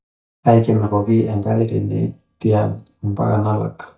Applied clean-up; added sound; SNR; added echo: neural mask model DeepFilterNet 3.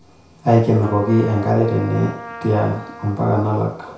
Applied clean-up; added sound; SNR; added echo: none; Trumpet; 18 dB; reverberation time 0.5 s.